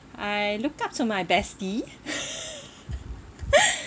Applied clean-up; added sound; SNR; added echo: none; none; none; none.